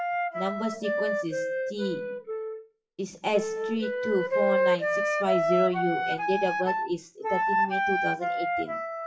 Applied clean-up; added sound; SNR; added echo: classical method WPE with log-MMSE.